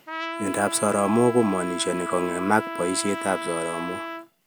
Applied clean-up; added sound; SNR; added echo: none; Trumpet; 8 dB; none.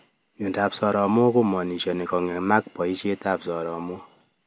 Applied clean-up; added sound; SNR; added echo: none; none; none; none.